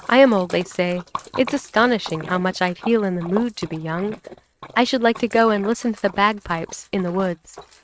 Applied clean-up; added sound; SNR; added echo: neural mask model RNNoise.